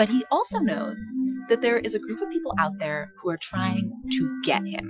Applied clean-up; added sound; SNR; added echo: classical method Wiener filter.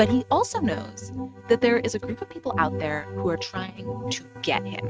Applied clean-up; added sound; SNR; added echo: neural mask model RNNoise.